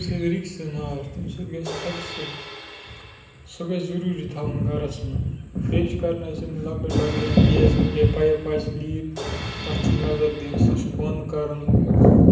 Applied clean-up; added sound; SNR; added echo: none; Crash cymbal; 14 dB; reverberation time 0.8 s.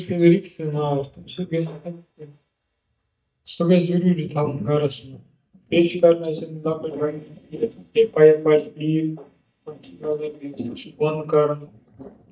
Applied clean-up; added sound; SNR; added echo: neural mask model DeepFilterNet 3.